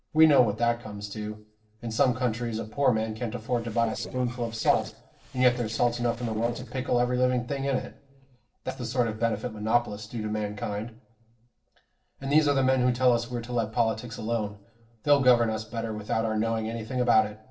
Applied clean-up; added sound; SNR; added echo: neural separator model SepFormer DNS4.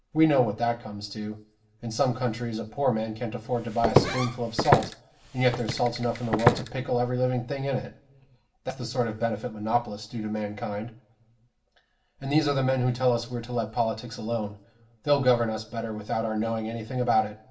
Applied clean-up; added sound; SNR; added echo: none; Walk, footsteps; 0 dB; reverberation time 0.5 s.